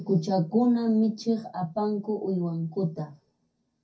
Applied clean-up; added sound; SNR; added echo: none; none; none; reverberation time 0.3 s.